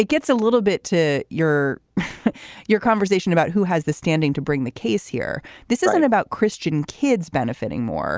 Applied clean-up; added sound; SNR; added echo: none; none; none; none.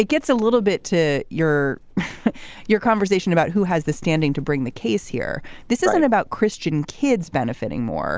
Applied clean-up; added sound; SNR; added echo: none; Livestock, farm animals, working animals; 20 dB; none.